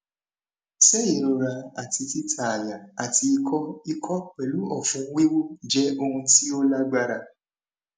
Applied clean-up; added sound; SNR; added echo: none; none; none; none.